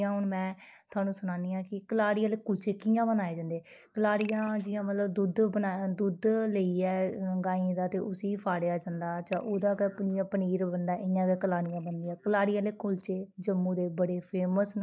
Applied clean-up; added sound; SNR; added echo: neural mask model DeepFilterNet 3.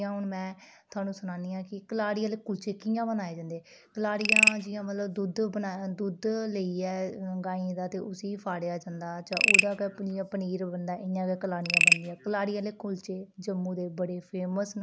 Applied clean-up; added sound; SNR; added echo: none; Frog; -3 dB; none.